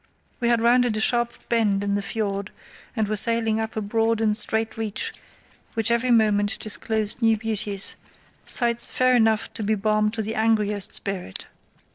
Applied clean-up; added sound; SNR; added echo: neural separator model SepFormer DNS4.